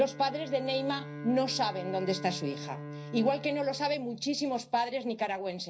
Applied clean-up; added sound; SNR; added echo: none; Bowed string instrument; 13 dB; reverberation time 0.5 s.